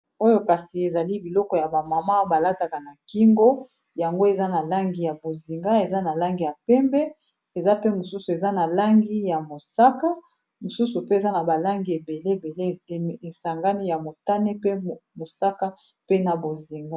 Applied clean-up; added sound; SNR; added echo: none; none; none; none.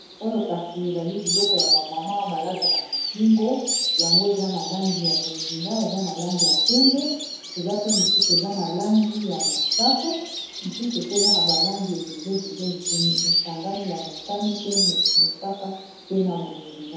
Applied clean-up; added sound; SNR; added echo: none; Insect; -1 dB; reverberation time 0.8 s.